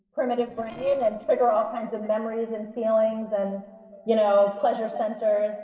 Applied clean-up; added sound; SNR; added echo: neural separator model SepFormer DNS4.